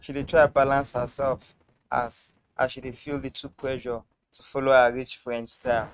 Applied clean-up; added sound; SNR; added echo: neural mask model RNNoise.